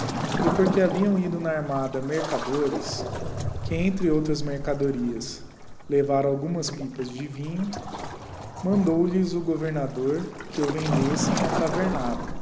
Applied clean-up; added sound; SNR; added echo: none; Waves, surf; 5 dB; none.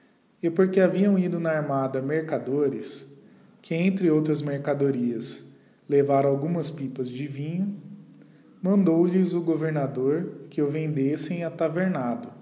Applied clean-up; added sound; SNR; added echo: none; none; none; none.